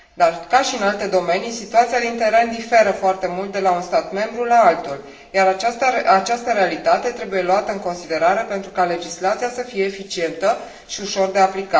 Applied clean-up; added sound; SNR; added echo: none; none; none; reverberation time 1.3 s.